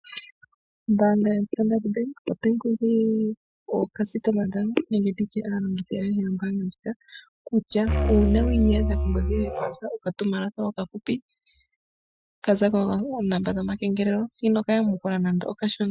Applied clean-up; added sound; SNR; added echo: classical method Wiener filter.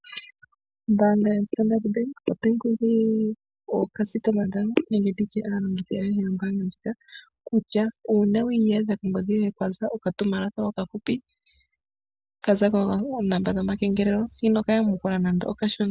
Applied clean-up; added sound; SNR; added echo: none; none; none; none.